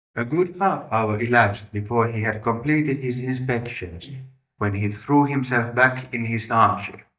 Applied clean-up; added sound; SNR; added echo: neural mask model DeepFilterNet 3.